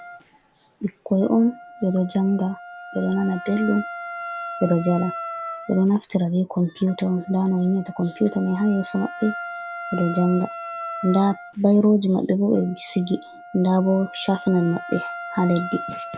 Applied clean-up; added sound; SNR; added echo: none; Wind instrument, woodwind instrument; 13 dB; none.